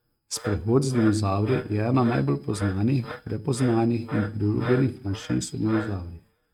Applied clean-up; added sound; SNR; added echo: neural mask model RNNoise.